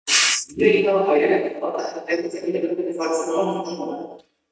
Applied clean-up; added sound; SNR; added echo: neural mask model DeepFilterNet 3.